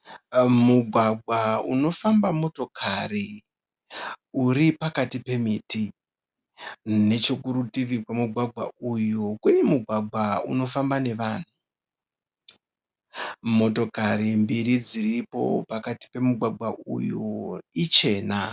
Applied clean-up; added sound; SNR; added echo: none; none; none; none.